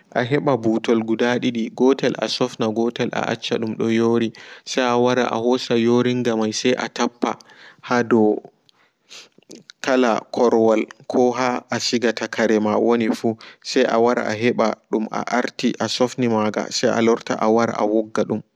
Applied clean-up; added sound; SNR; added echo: none; none; none; none.